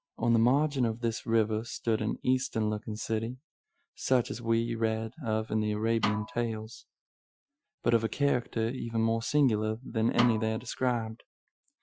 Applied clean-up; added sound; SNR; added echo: classical method Wiener filter.